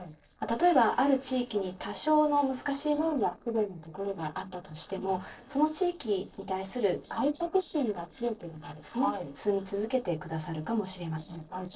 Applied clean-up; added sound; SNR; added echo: neural separator model SepFormer DNS4.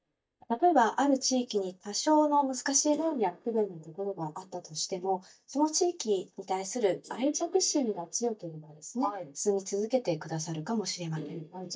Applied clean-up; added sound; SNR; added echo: neural mask model DeepFilterNet 3.